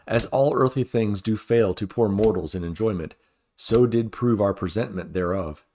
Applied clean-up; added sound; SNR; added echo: neural mask model RNNoise.